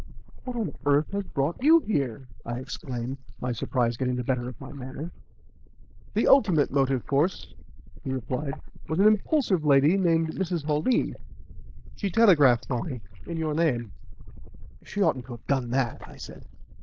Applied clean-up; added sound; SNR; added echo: neural mask model Resemble Enhance denoiser.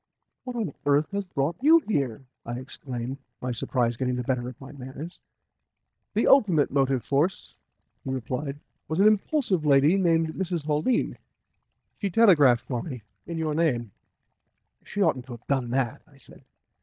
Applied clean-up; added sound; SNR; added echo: neural mask model DeepFilterNet 3.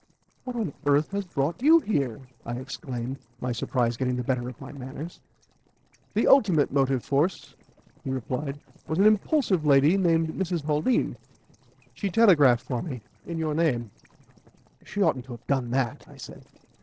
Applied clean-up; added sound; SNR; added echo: neural separator model SepFormer DNS4.